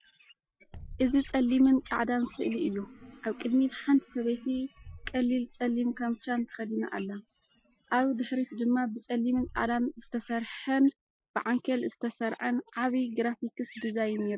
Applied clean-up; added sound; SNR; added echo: classical method Wiener filter.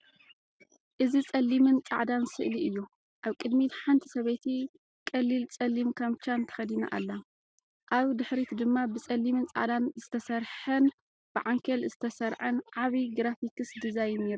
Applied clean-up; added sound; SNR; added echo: none; none; none; none.